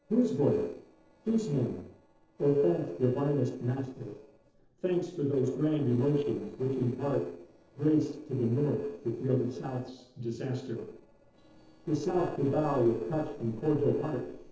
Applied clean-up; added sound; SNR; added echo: neural separator model SepFormer DNS4.